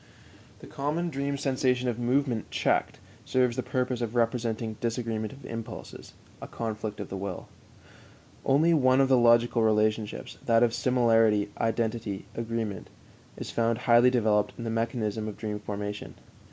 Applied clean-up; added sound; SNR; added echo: none; none; none; none.